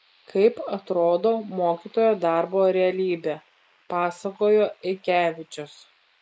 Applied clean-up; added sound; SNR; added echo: neural mask model Resemble Enhance denoiser.